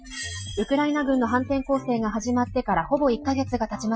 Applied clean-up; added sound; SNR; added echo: classical method Wiener filter.